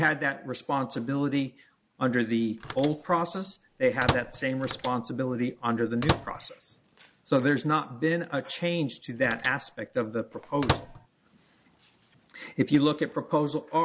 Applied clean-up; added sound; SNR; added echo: none; Microwave oven; 6 dB; none.